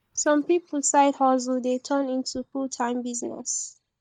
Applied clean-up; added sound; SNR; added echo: neural mask model DeepFilterNet 3.